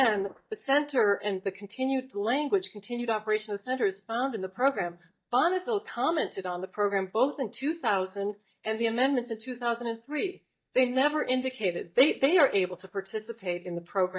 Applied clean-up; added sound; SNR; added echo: neural mask model DeepFilterNet 3.